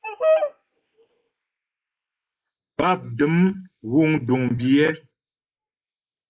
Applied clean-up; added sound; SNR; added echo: neural mask model Resemble Enhance denoiser.